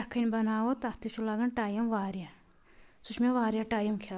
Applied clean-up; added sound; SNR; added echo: none; none; none; none.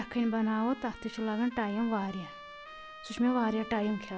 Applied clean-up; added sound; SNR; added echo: none; Trumpet; 16 dB; none.